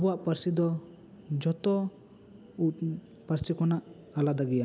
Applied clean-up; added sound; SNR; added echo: none; none; none; none.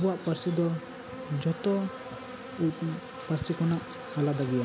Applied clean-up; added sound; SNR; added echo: none; Insect; 11 dB; none.